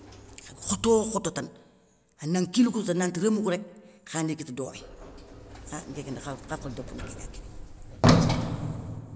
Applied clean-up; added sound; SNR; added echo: none; Sliding door; 2 dB; none.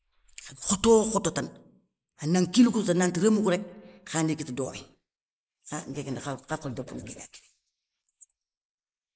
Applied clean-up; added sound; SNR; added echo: neural mask model Resemble Enhance denoiser.